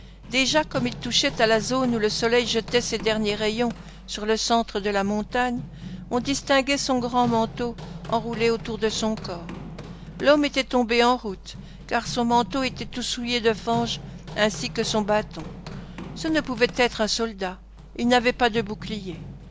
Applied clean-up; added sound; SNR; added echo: none; Run; 14 dB; none.